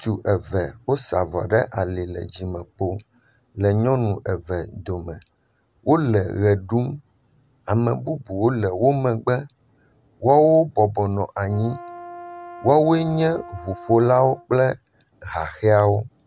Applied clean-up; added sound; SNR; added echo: none; Brass instrument; 17 dB; none.